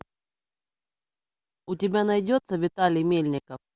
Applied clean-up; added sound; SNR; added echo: none; none; none; none.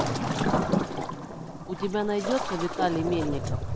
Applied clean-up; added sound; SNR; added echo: none; Waves, surf; -2 dB; none.